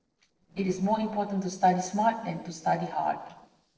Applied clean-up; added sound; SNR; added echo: neural separator model SepFormer DNS4.